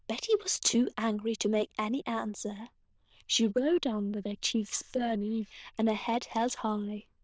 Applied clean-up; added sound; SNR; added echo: neural diffusion model UNIVERSE++.